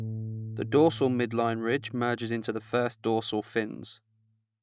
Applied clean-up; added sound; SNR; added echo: neural mask model RNNoise.